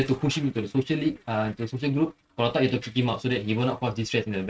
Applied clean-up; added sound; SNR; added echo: neural mask model RNNoise.